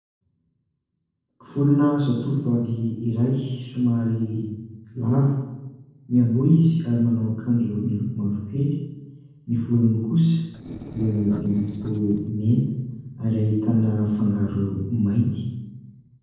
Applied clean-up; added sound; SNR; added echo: neural separator model SepFormer DNS4.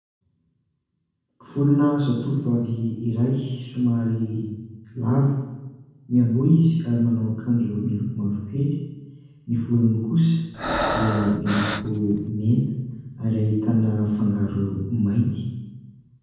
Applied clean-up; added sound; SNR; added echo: none; Breathing; 5 dB; reverberation time 1.1 s.